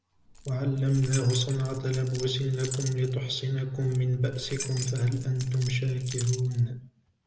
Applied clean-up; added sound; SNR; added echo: none; Keys jangling; 13 dB; none.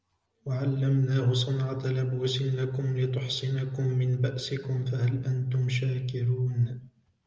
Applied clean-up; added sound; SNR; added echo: none; none; none; none.